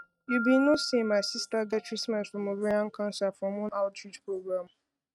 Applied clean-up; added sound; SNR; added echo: neural mask model RNNoise.